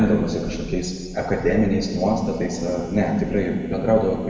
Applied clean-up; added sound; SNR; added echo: none; Telephone; 13 dB; reverberation time 1.6 s.